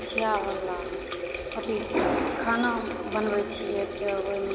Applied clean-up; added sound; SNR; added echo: none; Water tap, faucet; 5 dB; none.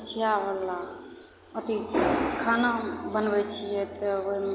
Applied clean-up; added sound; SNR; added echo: none; none; none; none.